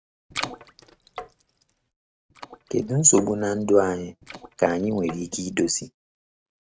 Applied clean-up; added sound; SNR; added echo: neural mask model RNNoise.